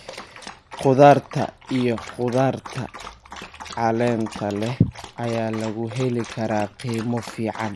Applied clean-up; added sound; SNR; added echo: none; Dog; 16 dB; none.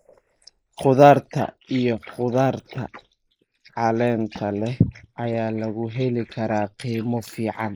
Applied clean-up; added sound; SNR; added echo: neural mask model Resemble Enhance denoiser.